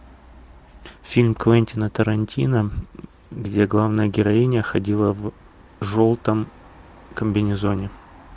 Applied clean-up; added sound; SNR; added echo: none; none; none; none.